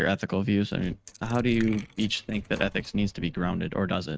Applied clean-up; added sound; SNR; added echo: neural mask model RNNoise.